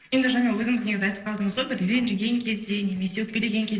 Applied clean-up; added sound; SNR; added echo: neural separator model SepFormer DNS4.